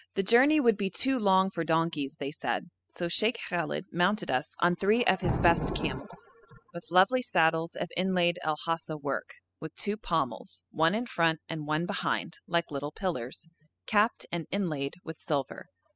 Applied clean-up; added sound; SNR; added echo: classical method spectral subtraction.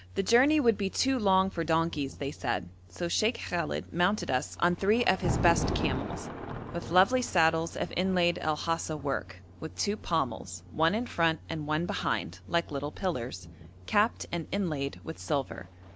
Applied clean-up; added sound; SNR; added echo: none; Thunder; 12 dB; none.